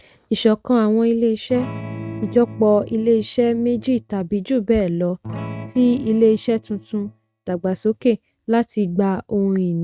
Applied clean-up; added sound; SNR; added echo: neural mask model RNNoise.